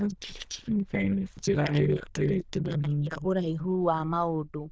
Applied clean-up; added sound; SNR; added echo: neural diffusion model UNIVERSE++.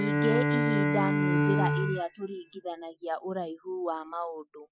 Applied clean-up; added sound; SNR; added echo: classical method Wiener filter.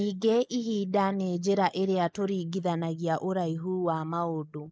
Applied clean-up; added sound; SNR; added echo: neural mask model Resemble Enhance denoiser.